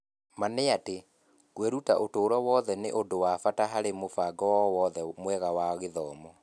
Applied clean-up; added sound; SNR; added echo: none; none; none; none.